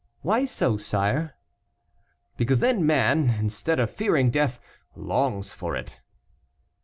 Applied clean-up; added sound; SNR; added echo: none; none; none; none.